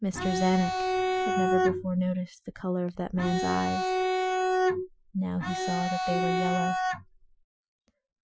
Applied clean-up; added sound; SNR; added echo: classical method Wiener filter.